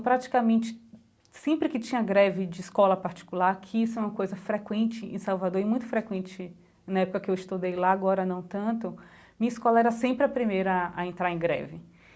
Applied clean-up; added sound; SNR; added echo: none; none; none; none.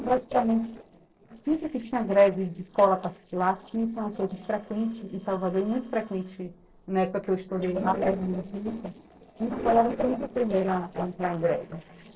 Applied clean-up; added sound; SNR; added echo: neural separator model SepFormer DNS4.